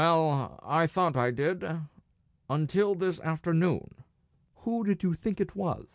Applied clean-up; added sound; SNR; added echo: none; none; none; none.